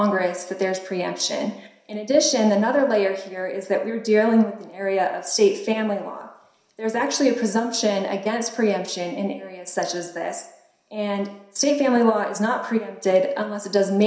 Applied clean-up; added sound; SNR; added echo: none; none; none; reverberation time 0.7 s.